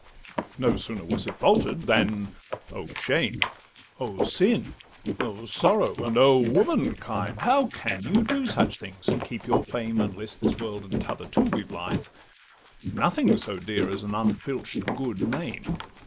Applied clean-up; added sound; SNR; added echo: neural mask model Resemble Enhance denoiser.